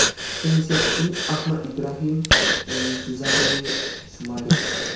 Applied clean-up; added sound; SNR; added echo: none; Breathing; -3 dB; reverberation time 0.6 s.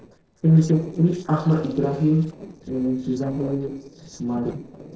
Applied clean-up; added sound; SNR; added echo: neural separator model SepFormer DNS4.